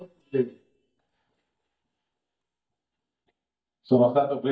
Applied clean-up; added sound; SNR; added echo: neural mask model DeepFilterNet 3.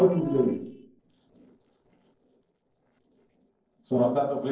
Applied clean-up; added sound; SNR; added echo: neural separator model SepFormer DNS4.